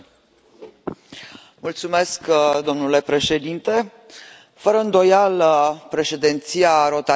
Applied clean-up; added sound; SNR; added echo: none; none; none; none.